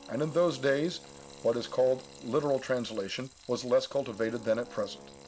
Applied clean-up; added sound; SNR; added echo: none; Wind instrument, woodwind instrument + Frying (food); 19 dB; none.